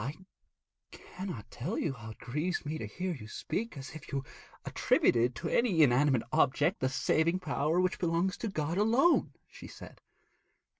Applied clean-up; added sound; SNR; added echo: none; none; none; none.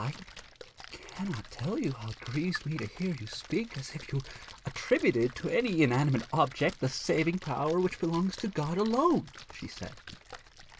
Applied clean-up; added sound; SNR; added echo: none; Splash, splatter; 17 dB; none.